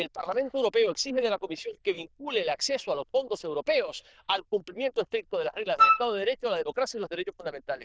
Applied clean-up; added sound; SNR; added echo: neural diffusion model UNIVERSE++.